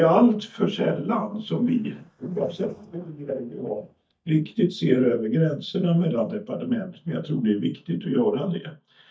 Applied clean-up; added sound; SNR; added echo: neural mask model DeepFilterNet 3.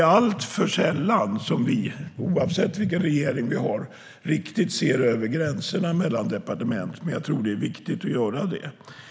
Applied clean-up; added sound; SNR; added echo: none; none; none; none.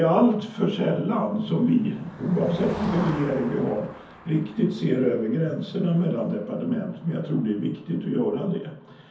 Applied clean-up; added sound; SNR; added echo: none; Motor vehicle (road); 18 dB; reverberation time 0.5 s.